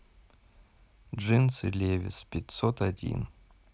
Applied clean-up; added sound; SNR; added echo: none; none; none; none.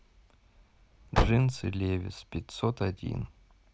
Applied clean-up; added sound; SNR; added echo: none; Car; 0 dB; none.